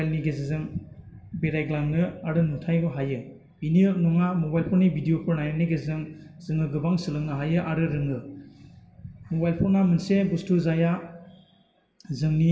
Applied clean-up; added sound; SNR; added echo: none; none; none; reverberation time 0.2 s.